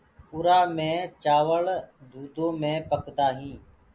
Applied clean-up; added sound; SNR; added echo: none; none; none; none.